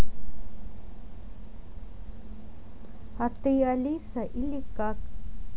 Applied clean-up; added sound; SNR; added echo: none; none; none; none.